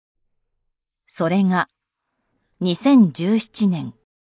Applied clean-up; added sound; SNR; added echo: neural mask model Resemble Enhance denoiser.